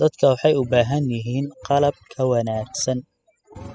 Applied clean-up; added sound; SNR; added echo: classical method spectral subtraction.